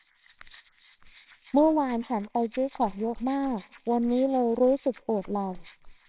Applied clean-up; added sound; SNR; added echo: neural separator model SepFormer WHAMR!.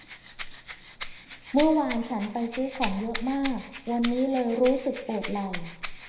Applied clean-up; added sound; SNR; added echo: none; Rattle (instrument); 9 dB; reverberation time 0.7 s.